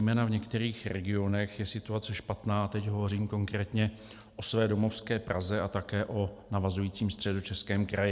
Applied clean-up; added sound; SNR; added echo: none; none; none; none.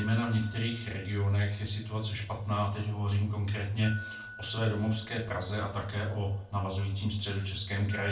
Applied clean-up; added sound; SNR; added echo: none; Glockenspiel; 18 dB; reverberation time 0.3 s.